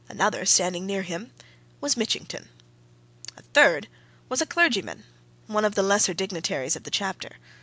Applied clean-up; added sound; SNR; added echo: none; none; none; none.